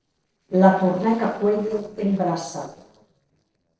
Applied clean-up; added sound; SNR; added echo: neural separator model SepFormer DNS4.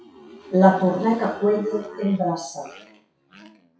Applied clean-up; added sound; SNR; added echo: classical method WPE with log-MMSE.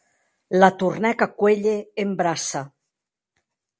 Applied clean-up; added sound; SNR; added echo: none; none; none; none.